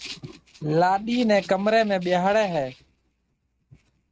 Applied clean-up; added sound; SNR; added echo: neural mask model RNNoise.